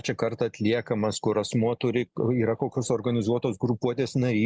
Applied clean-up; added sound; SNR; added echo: none; none; none; none.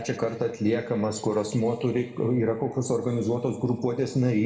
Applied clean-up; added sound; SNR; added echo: none; none; none; reverberation time 1.5 s.